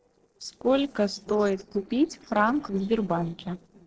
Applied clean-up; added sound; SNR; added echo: neural separator model SepFormer DNS4.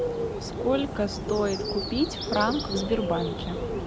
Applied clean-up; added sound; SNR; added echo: none; Bird; 2 dB; none.